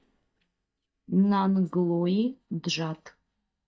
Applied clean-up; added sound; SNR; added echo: neural mask model DeepFilterNet 3.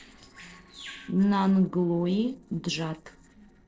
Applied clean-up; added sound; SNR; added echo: neural separator model SepFormer DNS4.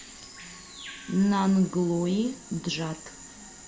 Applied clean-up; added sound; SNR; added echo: none; Bird vocalization, bird call, bird song; 18 dB; reverberation time 0.4 s.